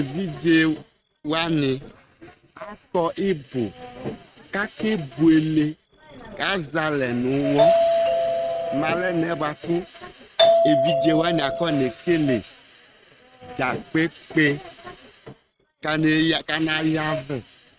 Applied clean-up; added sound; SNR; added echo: neural mask model RNNoise.